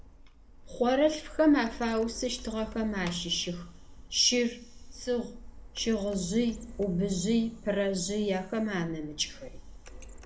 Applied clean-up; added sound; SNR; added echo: none; Printer; 16 dB; reverberation time 1.0 s.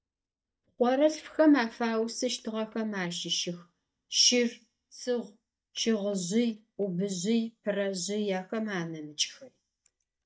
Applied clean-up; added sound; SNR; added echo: neural mask model DeepFilterNet 3.